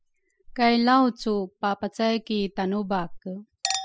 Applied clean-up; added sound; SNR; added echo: classical method spectral subtraction.